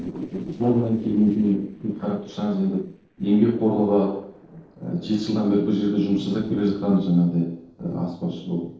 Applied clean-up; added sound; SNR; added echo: neural separator model SepFormer DNS4.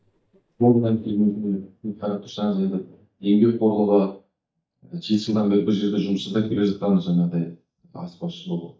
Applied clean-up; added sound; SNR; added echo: neural mask model DeepFilterNet 3.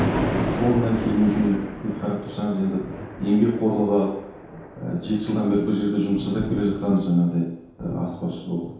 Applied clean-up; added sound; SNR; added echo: none; Thunder; 8 dB; reverberation time 0.8 s.